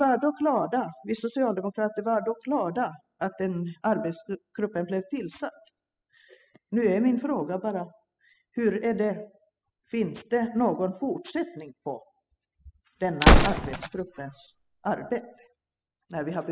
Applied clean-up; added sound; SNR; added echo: classical method spectral subtraction.